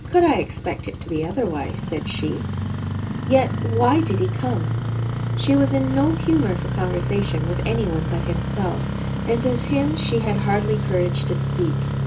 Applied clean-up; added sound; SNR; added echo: none; Engine starting; 1 dB; reverberation time 0.2 s.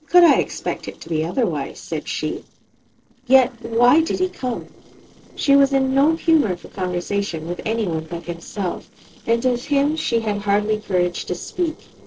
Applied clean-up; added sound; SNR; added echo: neural separator model SepFormer DNS4.